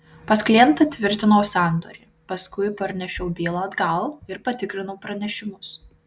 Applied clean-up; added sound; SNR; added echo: none; none; none; none.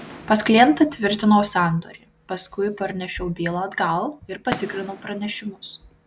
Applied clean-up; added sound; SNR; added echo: none; Fireworks; 19 dB; none.